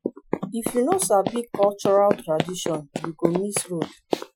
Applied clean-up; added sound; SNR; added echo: classical method Wiener filter.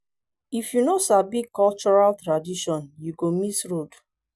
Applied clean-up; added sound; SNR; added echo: none; none; none; none.